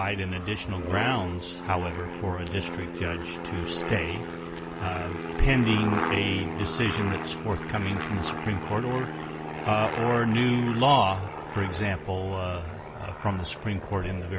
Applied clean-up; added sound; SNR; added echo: none; Aircraft; 6 dB; none.